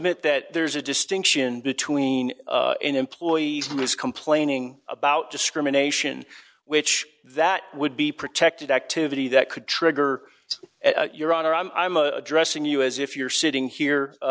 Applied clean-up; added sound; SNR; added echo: none; none; none; none.